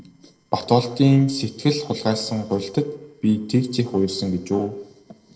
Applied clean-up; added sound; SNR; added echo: neural separator model SepFormer DNS4.